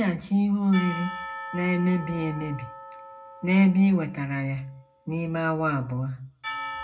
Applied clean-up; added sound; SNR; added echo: none; Percussion; 14 dB; reverberation time 0.3 s.